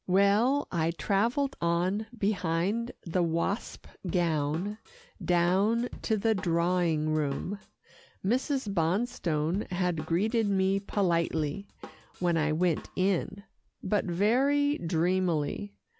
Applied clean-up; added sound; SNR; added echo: none; Drum / Drum kit; 19 dB; none.